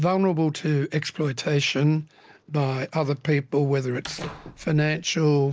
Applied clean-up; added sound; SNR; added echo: neural separator model SepFormer DNS4.